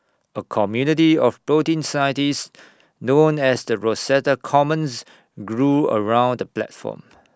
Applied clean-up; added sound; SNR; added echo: none; none; none; none.